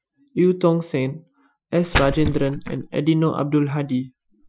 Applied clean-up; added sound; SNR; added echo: classical method Wiener filter.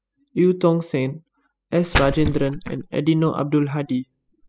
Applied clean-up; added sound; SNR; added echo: classical method spectral subtraction.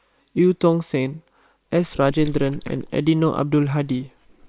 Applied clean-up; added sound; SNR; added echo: neural separator model SepFormer WHAM!.